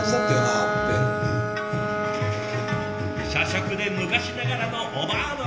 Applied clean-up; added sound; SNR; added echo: none; Bowed string instrument; 2 dB; reverberation time 0.8 s.